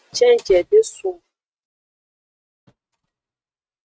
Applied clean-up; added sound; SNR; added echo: neural mask model RNNoise.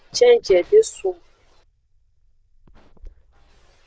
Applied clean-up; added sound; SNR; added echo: neural diffusion model UNIVERSE++.